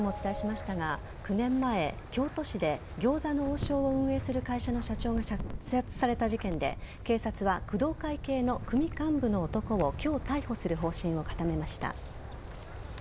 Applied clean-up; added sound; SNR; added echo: none; Wind; 8 dB; none.